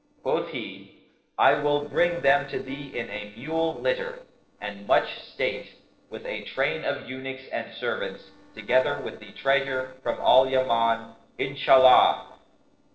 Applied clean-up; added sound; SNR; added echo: neural separator model SepFormer DNS4.